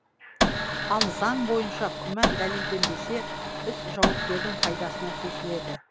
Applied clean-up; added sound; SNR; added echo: none; Printer; -3 dB; none.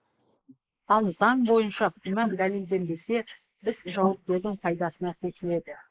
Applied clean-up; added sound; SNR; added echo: neural mask model Resemble Enhance denoiser.